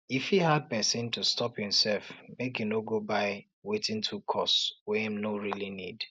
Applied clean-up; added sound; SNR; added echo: none; none; none; none.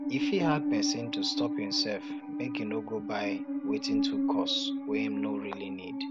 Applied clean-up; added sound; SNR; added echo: none; Musical instrument; -2 dB; none.